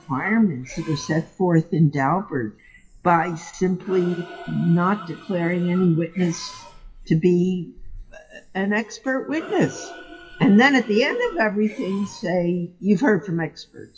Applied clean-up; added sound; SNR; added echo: classical method WPE with log-MMSE.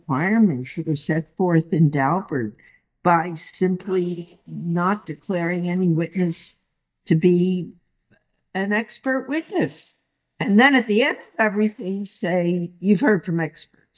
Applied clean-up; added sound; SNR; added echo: neural mask model DeepFilterNet 3.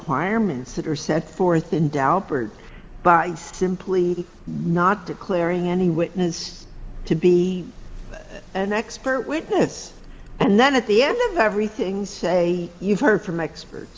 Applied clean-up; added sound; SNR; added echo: none; none; none; none.